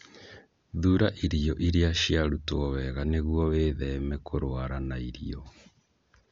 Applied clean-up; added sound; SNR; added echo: none; none; none; none.